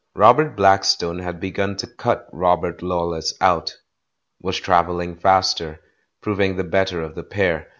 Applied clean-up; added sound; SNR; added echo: none; none; none; none.